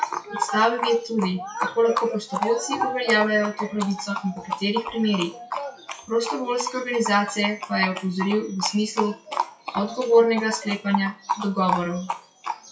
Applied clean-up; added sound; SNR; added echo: classical method WPE with log-MMSE.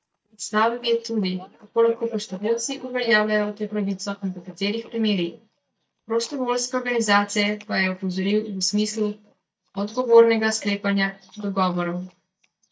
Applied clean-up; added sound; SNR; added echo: neural mask model DeepFilterNet 3.